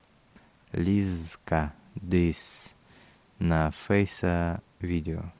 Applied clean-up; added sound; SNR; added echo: none; none; none; none.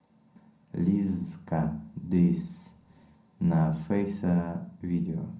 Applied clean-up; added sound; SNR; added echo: none; none; none; reverberation time 0.6 s.